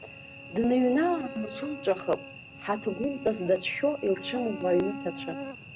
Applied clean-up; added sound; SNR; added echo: none; Cricket / Buzz; 12 dB; none.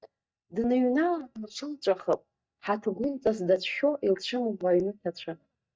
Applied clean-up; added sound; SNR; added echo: neural mask model DeepFilterNet 3.